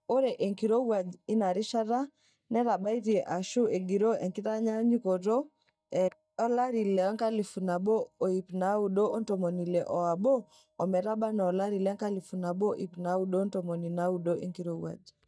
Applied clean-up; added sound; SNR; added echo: neural mask model DeepFilterNet 3.